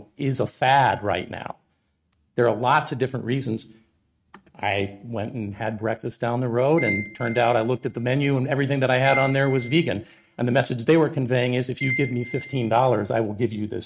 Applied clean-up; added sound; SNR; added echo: neural mask model RNNoise.